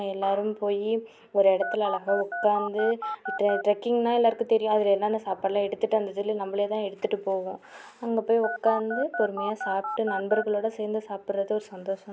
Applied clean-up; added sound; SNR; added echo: none; Telephone; 7 dB; none.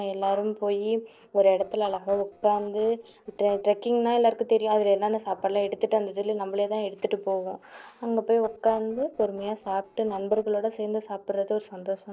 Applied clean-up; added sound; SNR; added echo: neural separator model SepFormer DNS4.